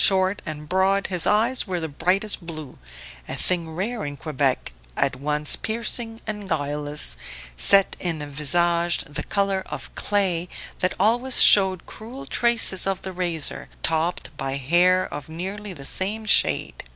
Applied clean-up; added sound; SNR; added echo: none; none; none; none.